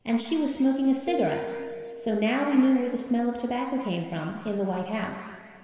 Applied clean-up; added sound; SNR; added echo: none; Keyboard (musical); 15 dB; reverberation time 2.2 s.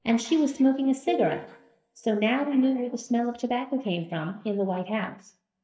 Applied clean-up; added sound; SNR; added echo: neural mask model DeepFilterNet 3.